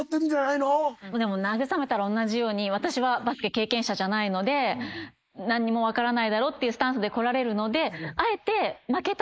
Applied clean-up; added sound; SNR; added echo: neural mask model Resemble Enhance denoiser.